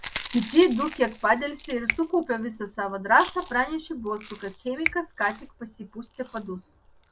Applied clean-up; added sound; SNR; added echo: none; Finger snapping + Chewing, mastication; 10 dB; none.